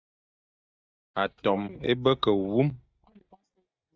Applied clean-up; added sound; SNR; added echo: neural mask model DeepFilterNet 3.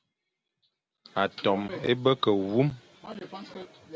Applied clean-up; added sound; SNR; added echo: none; none; none; none.